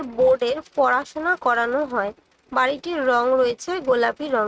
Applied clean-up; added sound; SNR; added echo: neural mask model RNNoise.